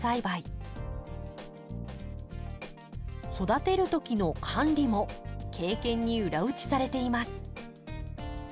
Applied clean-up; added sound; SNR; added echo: none; none; none; none.